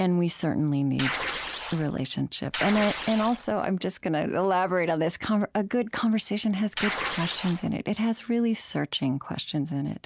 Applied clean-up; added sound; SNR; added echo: none; Tearing; 3 dB; none.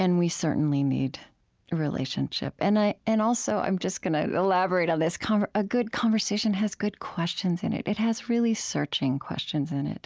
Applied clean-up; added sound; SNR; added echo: none; none; none; none.